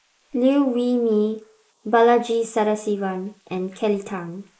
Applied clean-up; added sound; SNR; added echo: neural mask model Resemble Enhance denoiser.